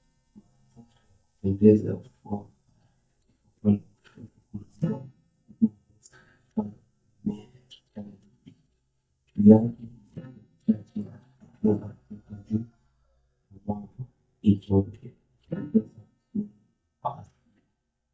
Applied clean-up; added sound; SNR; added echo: neural mask model DeepFilterNet 3.